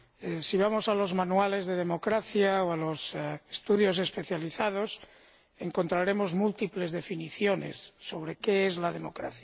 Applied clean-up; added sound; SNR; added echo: none; none; none; none.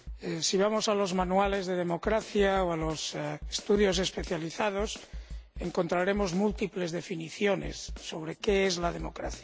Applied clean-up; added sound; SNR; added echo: none; Snare drum; 14 dB; none.